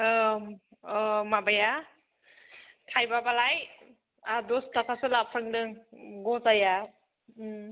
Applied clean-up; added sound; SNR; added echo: none; none; none; none.